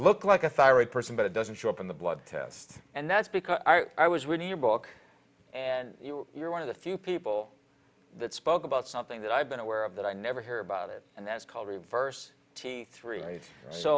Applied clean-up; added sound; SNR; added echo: none; none; none; none.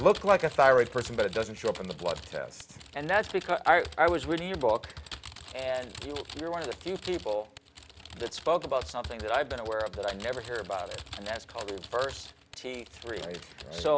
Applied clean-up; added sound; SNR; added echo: none; Typing; 15 dB; none.